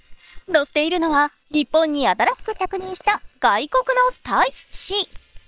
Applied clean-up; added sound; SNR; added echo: neural separator model SepFormer WHAM!.